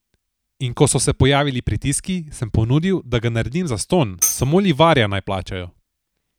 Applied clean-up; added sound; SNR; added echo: none; Tambourine; 7 dB; none.